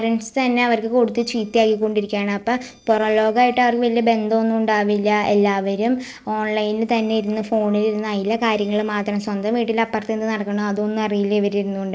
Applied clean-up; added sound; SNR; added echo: neural separator model SepFormer DNS4.